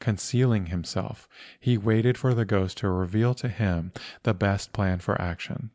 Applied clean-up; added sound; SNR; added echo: none; none; none; none.